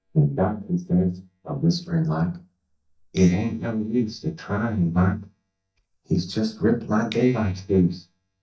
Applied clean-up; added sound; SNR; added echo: neural mask model DeepFilterNet 3.